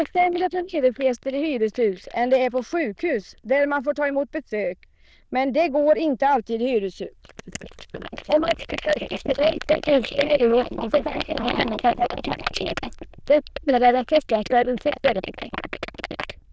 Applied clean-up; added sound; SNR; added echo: neural diffusion model UNIVERSE++.